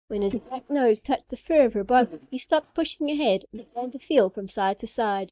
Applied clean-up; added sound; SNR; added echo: neural mask model DeepFilterNet 3.